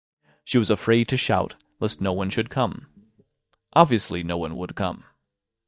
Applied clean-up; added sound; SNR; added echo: neural mask model DeepFilterNet 3.